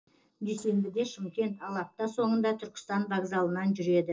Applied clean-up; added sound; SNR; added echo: neural separator model SepFormer DNS4.